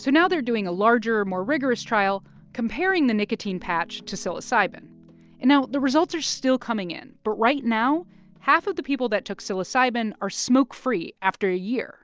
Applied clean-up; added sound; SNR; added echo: none; none; none; none.